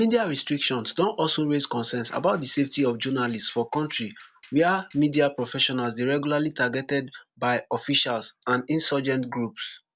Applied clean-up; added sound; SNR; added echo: neural separator model SepFormer DNS4.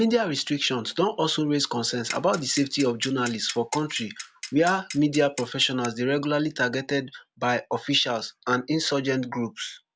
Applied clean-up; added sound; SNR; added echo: none; Clock; 13 dB; none.